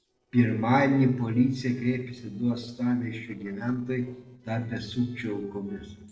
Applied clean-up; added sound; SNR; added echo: neural separator model SepFormer DNS4.